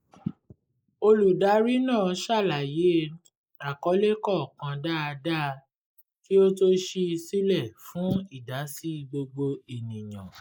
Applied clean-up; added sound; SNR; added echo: neural mask model Resemble Enhance denoiser.